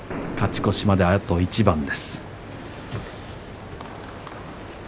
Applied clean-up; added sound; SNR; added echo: none; Boom; 13 dB; none.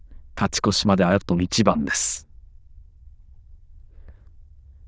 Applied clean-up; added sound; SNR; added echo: neural diffusion model UNIVERSE++.